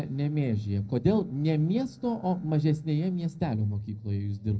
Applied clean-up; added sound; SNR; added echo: neural separator model SepFormer DNS4.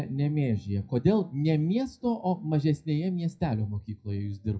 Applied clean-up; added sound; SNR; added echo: classical method WPE with log-MMSE.